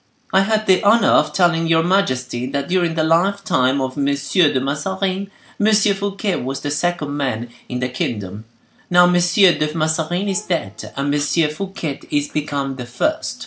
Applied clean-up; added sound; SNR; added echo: none; none; none; none.